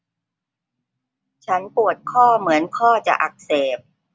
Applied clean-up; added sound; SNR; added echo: none; none; none; none.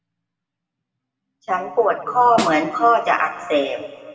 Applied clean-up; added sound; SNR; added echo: none; Snare drum; 11 dB; reverberation time 1.6 s.